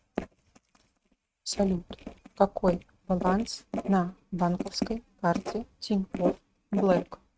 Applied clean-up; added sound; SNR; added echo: neural mask model RNNoise.